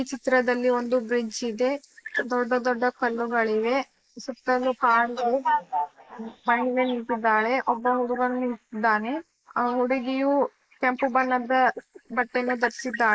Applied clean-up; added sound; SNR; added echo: neural mask model Resemble Enhance denoiser.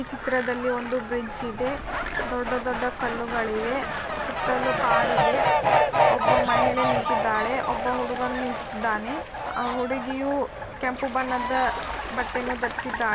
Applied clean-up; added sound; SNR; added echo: none; Fowl; -2 dB; none.